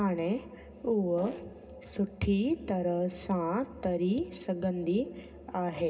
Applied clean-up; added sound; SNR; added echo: none; Fart; 12 dB; reverberation time 0.2 s.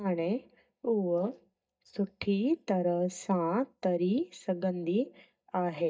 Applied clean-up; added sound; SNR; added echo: neural mask model DeepFilterNet 3.